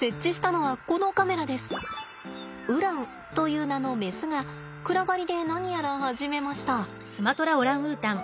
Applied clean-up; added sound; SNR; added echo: none; none; none; none.